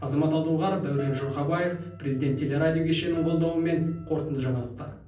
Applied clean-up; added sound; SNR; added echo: none; Keyboard (musical); 20 dB; reverberation time 0.6 s.